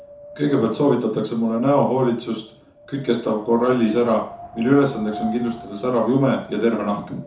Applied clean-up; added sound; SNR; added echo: none; Wind; 18 dB; reverberation time 0.7 s.